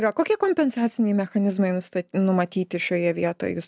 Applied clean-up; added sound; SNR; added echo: none; none; none; none.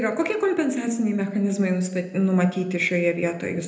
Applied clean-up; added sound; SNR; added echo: none; none; none; reverberation time 0.7 s.